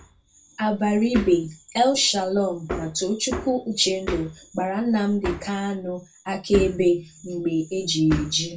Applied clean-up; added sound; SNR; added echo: none; Hammer; 12 dB; reverberation time 0.2 s.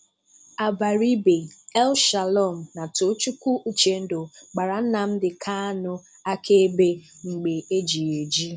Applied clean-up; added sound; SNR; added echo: none; none; none; none.